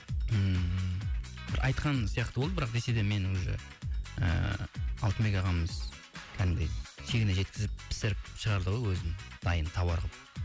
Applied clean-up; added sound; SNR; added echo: none; none; none; none.